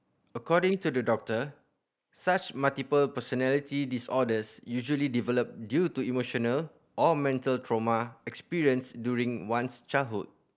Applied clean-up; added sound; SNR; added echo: neural mask model Resemble Enhance denoiser.